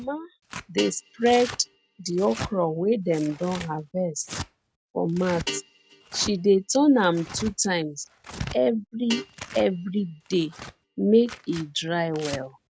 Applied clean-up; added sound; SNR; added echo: none; Tearing + Guitar; 14 dB; none.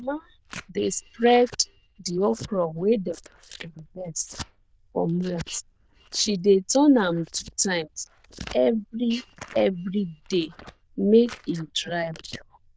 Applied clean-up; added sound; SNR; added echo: neural diffusion model UNIVERSE++.